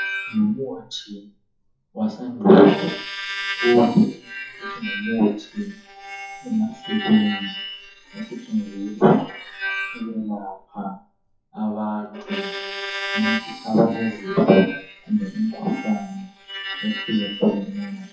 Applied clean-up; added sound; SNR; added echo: classical method WPE with log-MMSE.